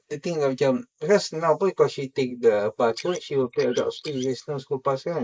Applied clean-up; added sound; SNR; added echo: neural mask model Resemble Enhance denoiser.